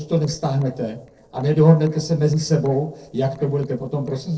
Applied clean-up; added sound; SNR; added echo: neural separator model SepFormer DNS4.